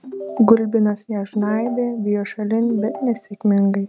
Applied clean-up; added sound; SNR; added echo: neural mask model RNNoise.